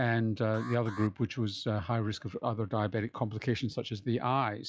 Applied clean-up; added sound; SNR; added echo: classical method log-MMSE.